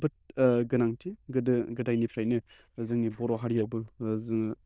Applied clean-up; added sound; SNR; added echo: neural diffusion model UNIVERSE++.